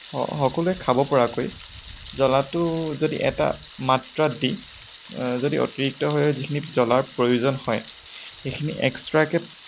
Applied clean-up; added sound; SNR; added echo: none; Thunder; 19 dB; none.